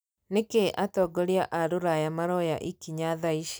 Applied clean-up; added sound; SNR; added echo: none; none; none; none.